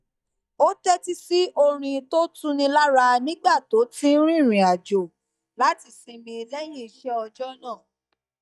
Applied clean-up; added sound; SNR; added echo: neural mask model DeepFilterNet 3.